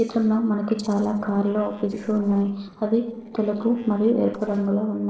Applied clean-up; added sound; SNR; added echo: neural separator model SepFormer DNS4.